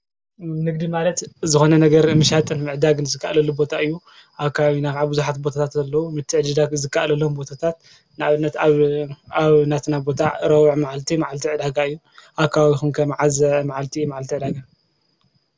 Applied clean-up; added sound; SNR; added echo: none; none; none; none.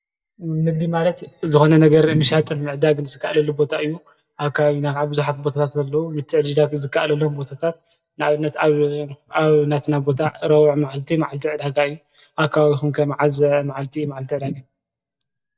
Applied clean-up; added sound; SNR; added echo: neural mask model DeepFilterNet 3.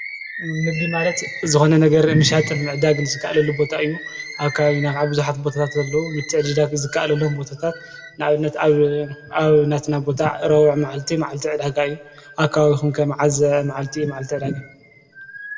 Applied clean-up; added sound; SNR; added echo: none; Bird; 15 dB; reverberation time 1.0 s.